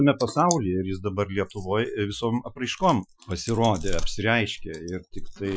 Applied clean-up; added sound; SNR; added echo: classical method Wiener filter.